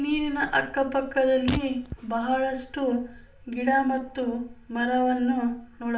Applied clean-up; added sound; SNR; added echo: none; Fart; 10 dB; reverberation time 0.4 s.